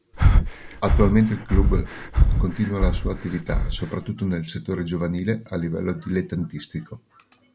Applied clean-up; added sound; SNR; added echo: none; Breathing; -5 dB; none.